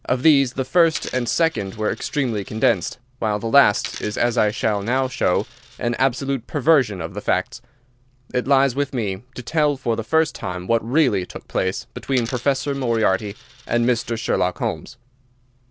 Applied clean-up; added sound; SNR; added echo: none; Coin (dropping); 19 dB; none.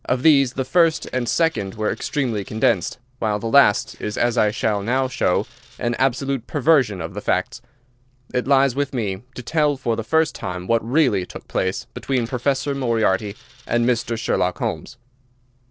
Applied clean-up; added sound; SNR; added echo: neural separator model SepFormer DNS4.